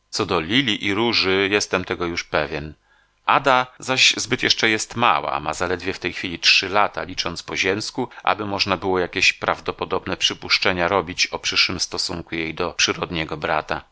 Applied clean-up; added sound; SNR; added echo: none; none; none; none.